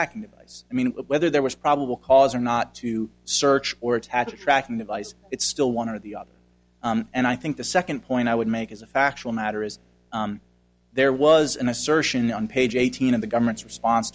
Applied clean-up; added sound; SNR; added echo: none; none; none; none.